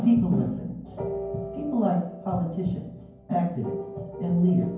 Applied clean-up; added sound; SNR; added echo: none; none; none; reverberation time 0.9 s.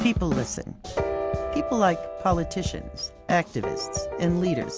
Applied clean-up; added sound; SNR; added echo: none; none; none; none.